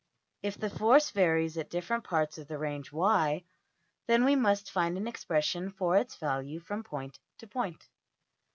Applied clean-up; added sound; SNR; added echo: none; none; none; none.